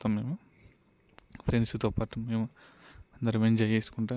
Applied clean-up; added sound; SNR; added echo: none; none; none; none.